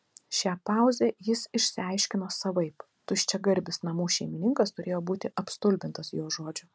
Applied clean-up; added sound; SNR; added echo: none; none; none; none.